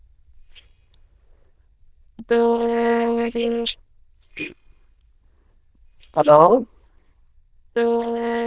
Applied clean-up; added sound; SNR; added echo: neural diffusion model UNIVERSE++.